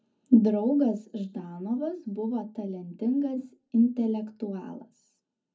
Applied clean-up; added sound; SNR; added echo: none; none; none; reverberation time 0.4 s.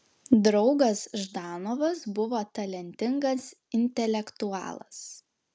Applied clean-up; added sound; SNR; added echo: none; none; none; none.